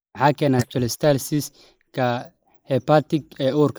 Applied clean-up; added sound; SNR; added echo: neural mask model Resemble Enhance denoiser.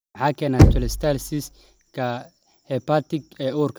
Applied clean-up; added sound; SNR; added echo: none; Knock; -4 dB; none.